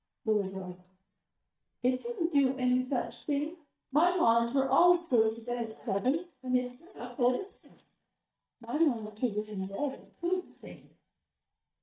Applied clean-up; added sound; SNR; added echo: neural mask model DeepFilterNet 3.